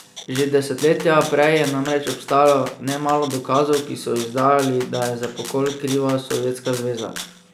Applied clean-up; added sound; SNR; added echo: none; Rattle (instrument); 15 dB; none.